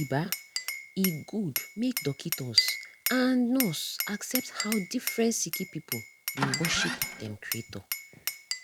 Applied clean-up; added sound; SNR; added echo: none; Glass + Engine starting; 3 dB; none.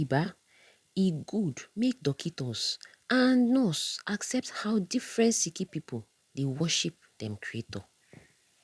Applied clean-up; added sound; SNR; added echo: none; none; none; none.